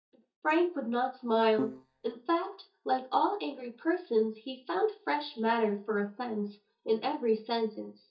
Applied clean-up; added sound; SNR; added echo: neural mask model DeepFilterNet 3.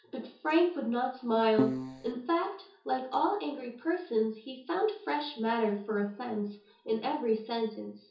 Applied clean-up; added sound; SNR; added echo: none; Keyboard (musical); 0 dB; reverberation time 0.6 s.